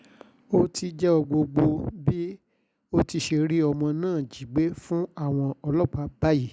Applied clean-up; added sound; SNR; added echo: none; none; none; none.